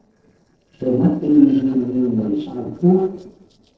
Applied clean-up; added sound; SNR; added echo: neural separator model SepFormer DNS4.